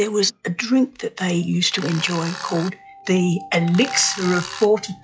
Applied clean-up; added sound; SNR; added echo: classical method log-MMSE.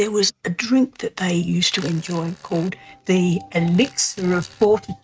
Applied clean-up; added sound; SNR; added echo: neural mask model RNNoise.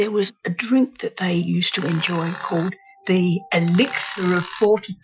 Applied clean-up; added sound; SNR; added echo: classical method Wiener filter.